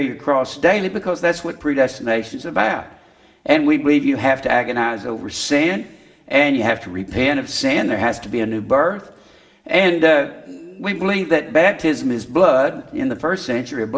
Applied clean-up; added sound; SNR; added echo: none; none; none; reverberation time 0.8 s.